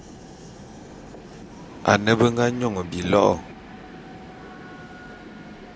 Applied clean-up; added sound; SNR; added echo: none; Train; 15 dB; none.